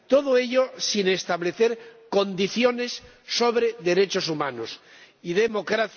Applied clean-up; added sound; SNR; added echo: none; none; none; none.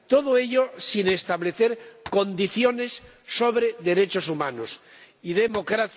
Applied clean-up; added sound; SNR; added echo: none; Tap; 19 dB; none.